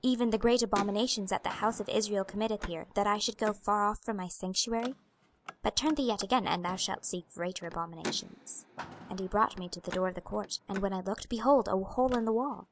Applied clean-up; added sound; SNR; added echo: none; Car; 16 dB; none.